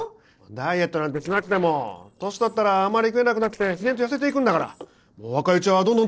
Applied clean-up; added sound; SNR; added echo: neural separator model SepFormer DNS4.